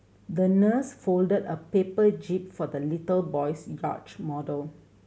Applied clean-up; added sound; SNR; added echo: none; none; none; none.